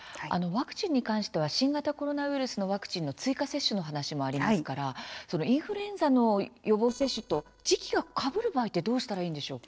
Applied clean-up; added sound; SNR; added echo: neural separator model SepFormer DNS4.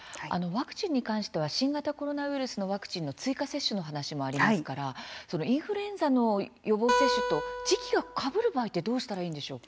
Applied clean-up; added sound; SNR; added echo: none; Acoustic guitar; 1 dB; none.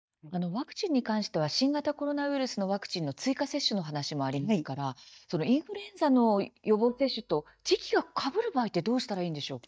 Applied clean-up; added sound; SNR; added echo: neural mask model DeepFilterNet 3.